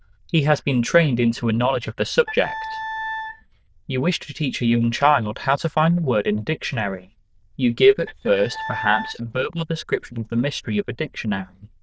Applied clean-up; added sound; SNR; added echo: neural diffusion model UNIVERSE++.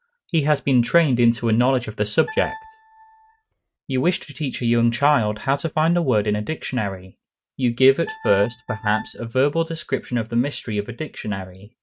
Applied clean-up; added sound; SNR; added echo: neural mask model RNNoise.